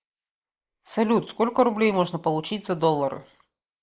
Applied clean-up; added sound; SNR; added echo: neural mask model Resemble Enhance denoiser.